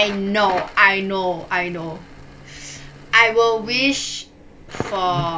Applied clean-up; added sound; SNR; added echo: none; Buzz + Crackle; 14 dB; none.